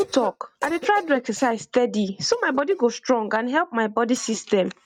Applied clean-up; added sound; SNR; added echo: neural mask model RNNoise.